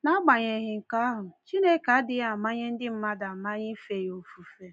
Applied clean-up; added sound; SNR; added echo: none; none; none; none.